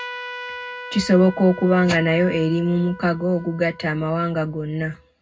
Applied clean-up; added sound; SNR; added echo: none; Trumpet; 16 dB; reverberation time 0.3 s.